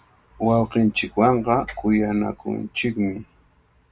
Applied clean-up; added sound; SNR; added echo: none; none; none; none.